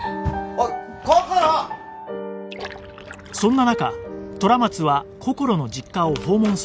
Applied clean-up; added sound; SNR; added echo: none; Splash, splatter; 18 dB; none.